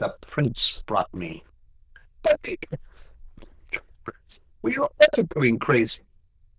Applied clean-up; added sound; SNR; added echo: neural diffusion model UNIVERSE++.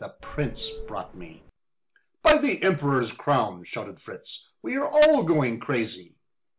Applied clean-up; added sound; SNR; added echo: none; Subway, metro, underground / Doorbell; 14 dB; none.